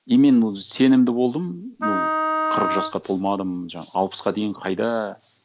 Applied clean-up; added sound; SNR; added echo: none; Wind instrument, woodwind instrument; 4 dB; none.